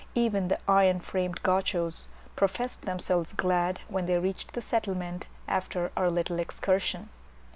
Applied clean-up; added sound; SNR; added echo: none; none; none; none.